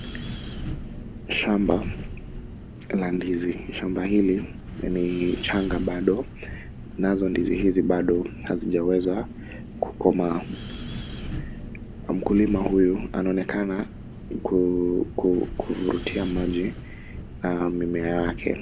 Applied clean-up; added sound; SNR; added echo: none; Wind; 10 dB; none.